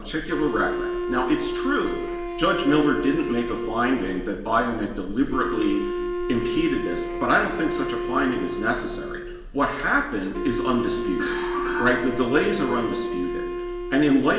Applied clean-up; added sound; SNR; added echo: none; Wind instrument, woodwind instrument; 5 dB; reverberation time 0.9 s.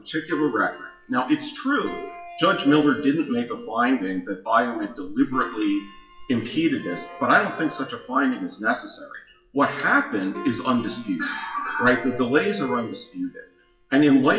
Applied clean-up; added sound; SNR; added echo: classical method WPE with log-MMSE.